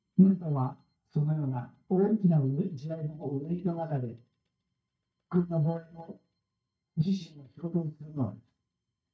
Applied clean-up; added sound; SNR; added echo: neural mask model DeepFilterNet 3.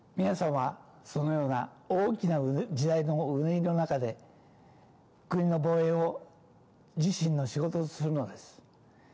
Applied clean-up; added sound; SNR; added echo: none; none; none; none.